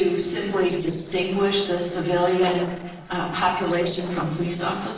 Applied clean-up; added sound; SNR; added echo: neural separator model SepFormer DNS4.